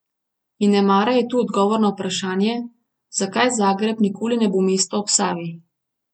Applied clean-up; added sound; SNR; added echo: none; none; none; none.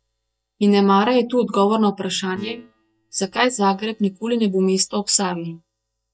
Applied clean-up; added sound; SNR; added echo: neural mask model DeepFilterNet 3.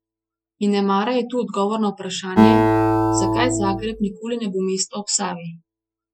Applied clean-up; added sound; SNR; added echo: classical method Wiener filter.